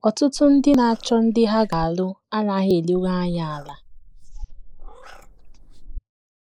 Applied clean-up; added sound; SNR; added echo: neural mask model Resemble Enhance denoiser.